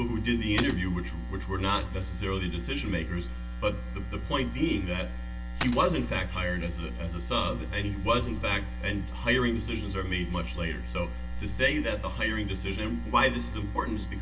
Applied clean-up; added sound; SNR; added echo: none; Coin (dropping); 4 dB; reverberation time 0.2 s.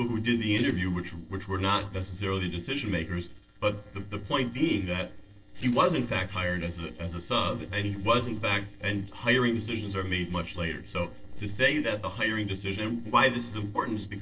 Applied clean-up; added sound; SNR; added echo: neural separator model SepFormer DNS4.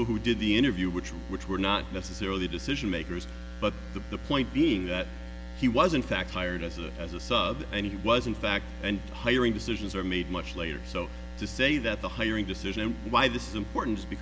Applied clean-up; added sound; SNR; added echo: none; none; none; none.